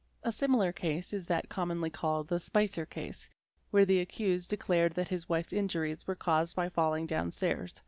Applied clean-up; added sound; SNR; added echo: none; none; none; none.